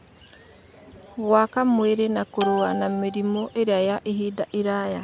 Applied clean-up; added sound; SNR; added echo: none; none; none; none.